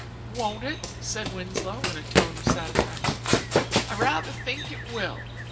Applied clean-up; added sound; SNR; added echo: none; Run; -5 dB; reverberation time 1.2 s.